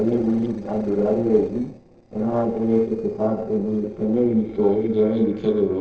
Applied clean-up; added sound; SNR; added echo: neural separator model SepFormer DNS4.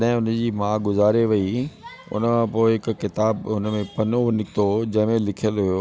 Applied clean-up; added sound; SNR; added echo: none; none; none; none.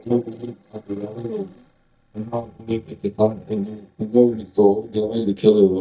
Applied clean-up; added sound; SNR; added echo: neural mask model DeepFilterNet 3.